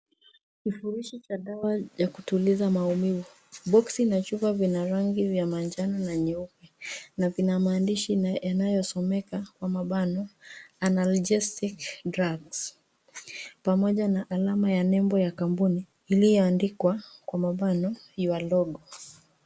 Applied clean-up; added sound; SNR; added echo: none; none; none; none.